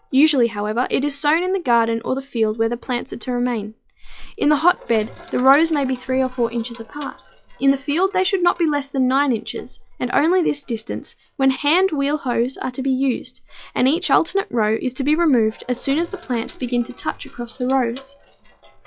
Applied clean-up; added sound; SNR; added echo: classical method log-MMSE.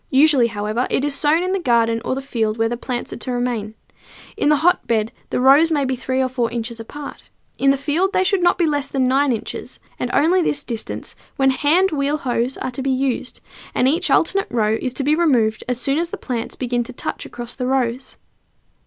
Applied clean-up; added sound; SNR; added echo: none; none; none; none.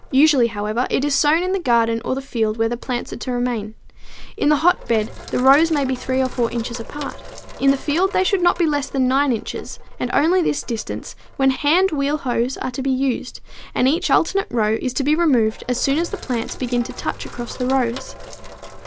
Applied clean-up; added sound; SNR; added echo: none; Sink (filling or washing); 14 dB; none.